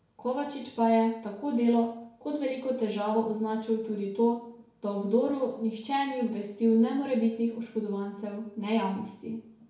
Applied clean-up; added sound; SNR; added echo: none; none; none; reverberation time 0.6 s.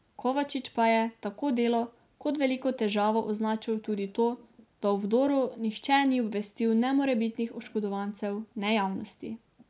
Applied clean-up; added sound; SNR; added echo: none; none; none; none.